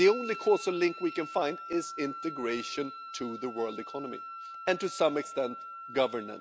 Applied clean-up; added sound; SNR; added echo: none; Wind instrument, woodwind instrument; 12 dB; none.